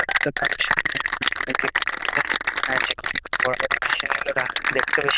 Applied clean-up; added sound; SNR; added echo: neural diffusion model UNIVERSE++.